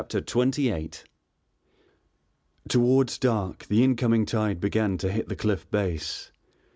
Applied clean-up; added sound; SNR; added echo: none; none; none; none.